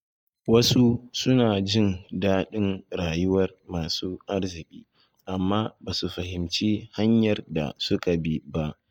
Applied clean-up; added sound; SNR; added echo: neural mask model DeepFilterNet 3.